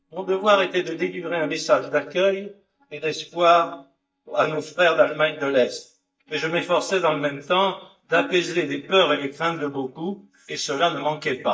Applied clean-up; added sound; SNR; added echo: neural mask model DeepFilterNet 3.